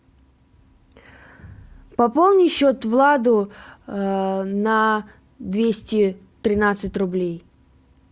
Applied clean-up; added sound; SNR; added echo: none; none; none; none.